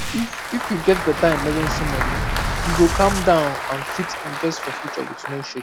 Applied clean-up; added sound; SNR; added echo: none; Applause + Boom; 3 dB; none.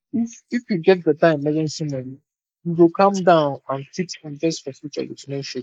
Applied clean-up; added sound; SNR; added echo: neural mask model Resemble Enhance denoiser.